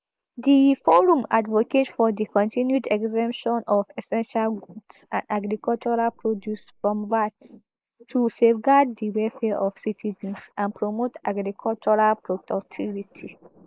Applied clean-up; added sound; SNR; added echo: neural mask model Resemble Enhance denoiser.